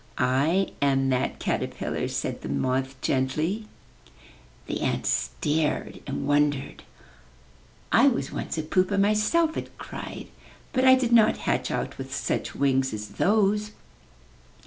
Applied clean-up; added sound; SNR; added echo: none; none; none; none.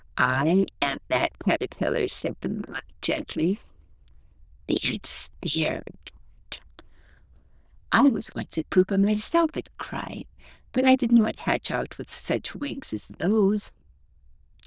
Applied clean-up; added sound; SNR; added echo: neural diffusion model UNIVERSE++.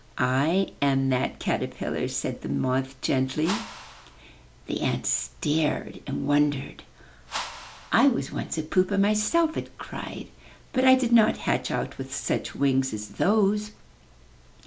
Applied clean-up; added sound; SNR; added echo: none; Whoosh, swoosh, swish; 12 dB; none.